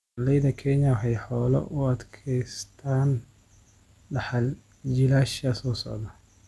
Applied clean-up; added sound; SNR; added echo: none; none; none; none.